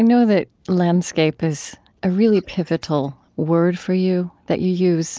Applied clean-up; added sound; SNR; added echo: neural mask model Resemble Enhance denoiser.